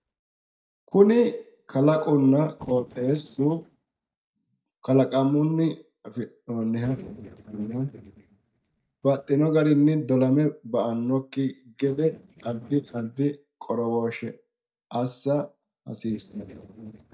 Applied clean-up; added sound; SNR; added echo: neural mask model DeepFilterNet 3.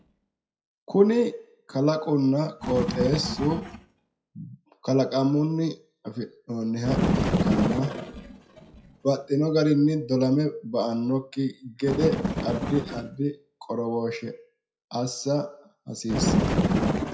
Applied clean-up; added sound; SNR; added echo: classical method WPE with log-MMSE.